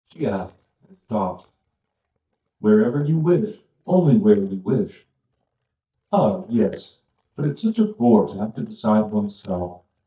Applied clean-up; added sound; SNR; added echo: neural mask model DeepFilterNet 3.